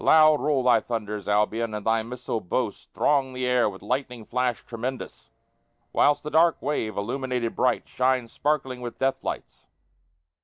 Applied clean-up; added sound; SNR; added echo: neural separator model SepFormer DNS4.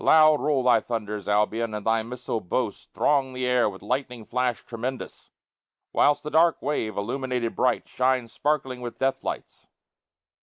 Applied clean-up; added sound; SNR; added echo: neural mask model Resemble Enhance denoiser.